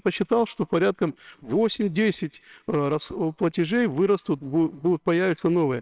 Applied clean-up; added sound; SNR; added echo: neural separator model SepFormer WHAMR!.